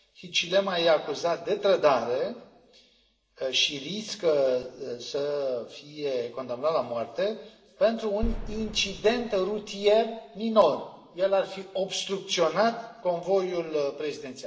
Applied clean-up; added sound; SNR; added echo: none; Boom; 9 dB; reverberation time 1.0 s.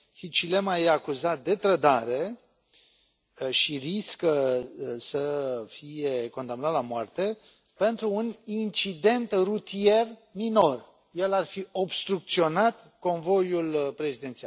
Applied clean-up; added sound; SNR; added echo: none; none; none; none.